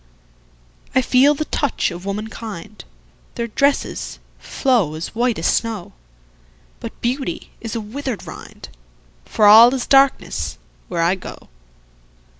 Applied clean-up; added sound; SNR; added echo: none; none; none; none.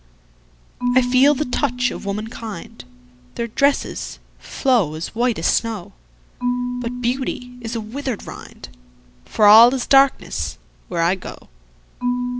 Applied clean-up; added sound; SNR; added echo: none; Marimba, xylophone / Wood; 8 dB; none.